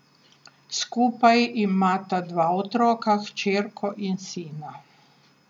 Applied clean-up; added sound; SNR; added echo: none; none; none; none.